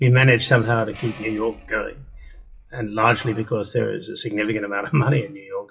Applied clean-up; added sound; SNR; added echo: classical method WPE with log-MMSE.